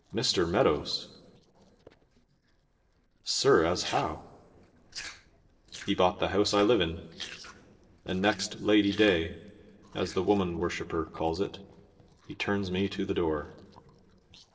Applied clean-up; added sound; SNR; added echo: neural separator model SepFormer DNS4.